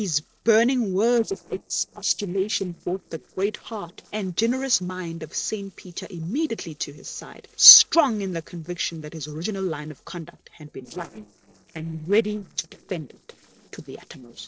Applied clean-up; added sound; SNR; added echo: neural separator model SepFormer DNS4.